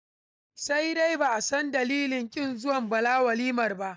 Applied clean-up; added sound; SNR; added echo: neural mask model DeepFilterNet 3.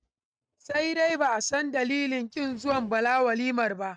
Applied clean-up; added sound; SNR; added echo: neural mask model RNNoise.